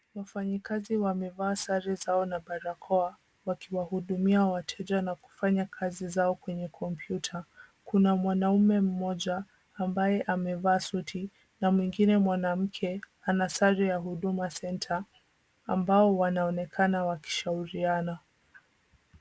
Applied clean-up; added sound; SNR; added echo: none; none; none; none.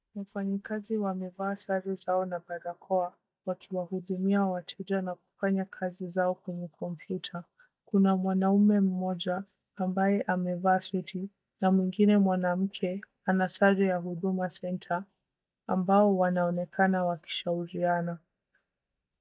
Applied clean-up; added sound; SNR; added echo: neural mask model DeepFilterNet 3.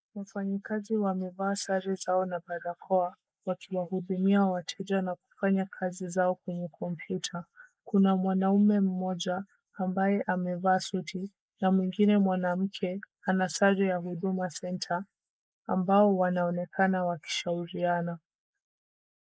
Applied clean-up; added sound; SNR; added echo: neural mask model Resemble Enhance denoiser.